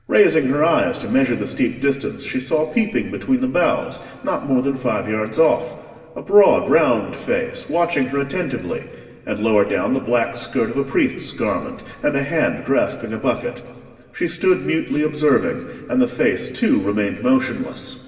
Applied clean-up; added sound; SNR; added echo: none; none; none; reverberation time 2.1 s.